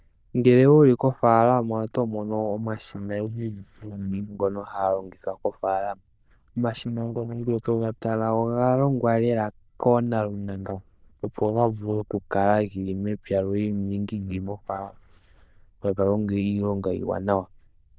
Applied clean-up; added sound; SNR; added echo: neural diffusion model UNIVERSE++.